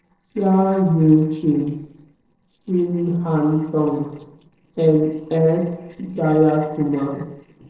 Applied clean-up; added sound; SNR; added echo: neural separator model SepFormer DNS4.